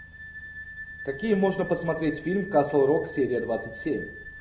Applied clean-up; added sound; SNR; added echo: none; Wind instrument, woodwind instrument; 14 dB; none.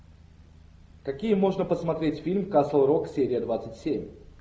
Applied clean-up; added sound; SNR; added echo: none; none; none; none.